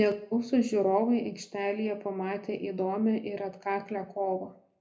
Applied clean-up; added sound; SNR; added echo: none; none; none; reverberation time 0.3 s.